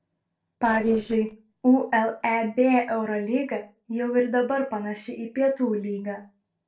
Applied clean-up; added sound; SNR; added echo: neural separator model SepFormer DNS4.